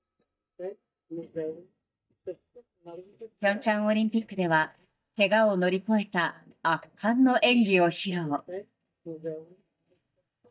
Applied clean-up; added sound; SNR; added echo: neural mask model DeepFilterNet 3.